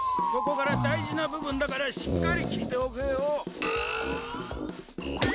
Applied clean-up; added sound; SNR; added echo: none; Drum / Drum kit; 11 dB; none.